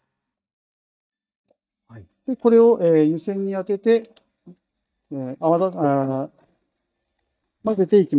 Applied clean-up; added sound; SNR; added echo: neural mask model DeepFilterNet 3.